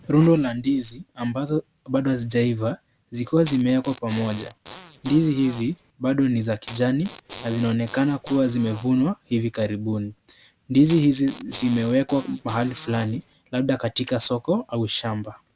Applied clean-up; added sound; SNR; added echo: none; Fart; 19 dB; none.